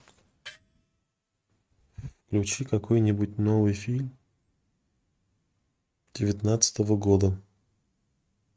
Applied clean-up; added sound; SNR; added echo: neural mask model RNNoise.